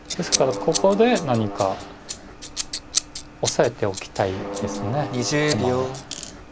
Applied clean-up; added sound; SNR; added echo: none; Mechanisms + Scissors; 7 dB; none.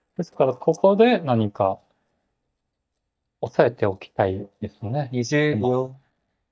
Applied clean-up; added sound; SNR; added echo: neural mask model DeepFilterNet 3.